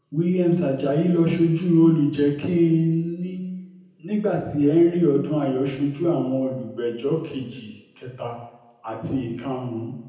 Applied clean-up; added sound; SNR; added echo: none; none; none; reverberation time 0.9 s.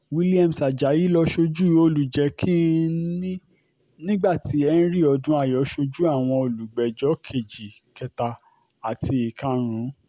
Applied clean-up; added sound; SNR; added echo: none; none; none; none.